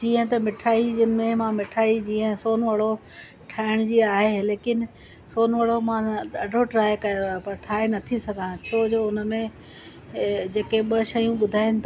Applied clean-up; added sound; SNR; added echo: none; none; none; none.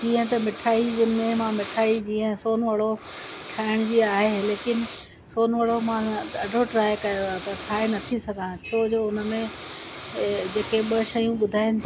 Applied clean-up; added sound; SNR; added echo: none; Breathing; 4 dB; none.